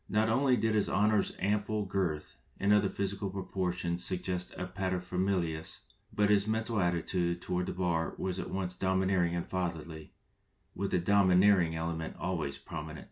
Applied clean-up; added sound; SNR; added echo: none; none; none; none.